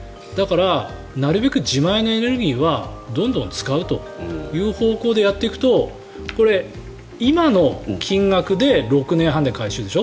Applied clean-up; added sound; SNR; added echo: none; none; none; none.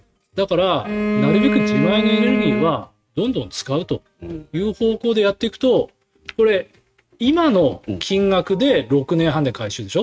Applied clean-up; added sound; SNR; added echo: neural mask model RNNoise.